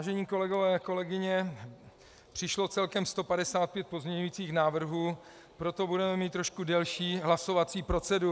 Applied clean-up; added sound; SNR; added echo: none; none; none; none.